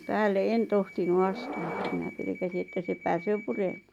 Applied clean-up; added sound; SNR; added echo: none; Subway, metro, underground / Door; 12 dB; none.